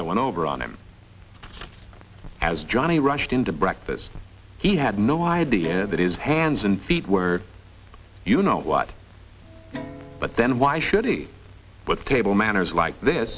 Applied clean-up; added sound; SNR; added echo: none; Guitar; 18 dB; none.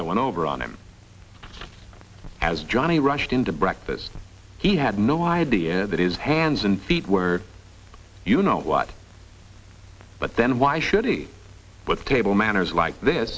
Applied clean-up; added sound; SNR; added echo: none; none; none; none.